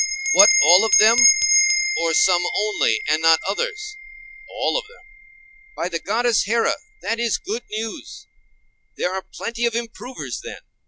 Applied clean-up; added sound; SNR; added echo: none; Bell; 1 dB; none.